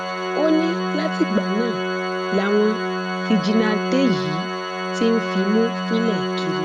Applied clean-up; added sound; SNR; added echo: none; Organ; 2 dB; none.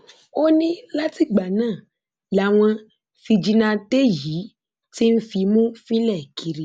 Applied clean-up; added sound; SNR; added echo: none; none; none; none.